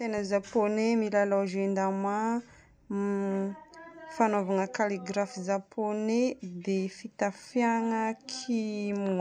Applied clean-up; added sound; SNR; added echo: none; none; none; none.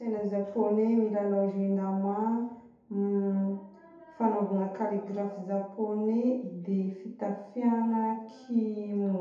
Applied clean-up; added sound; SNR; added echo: none; none; none; reverberation time 0.8 s.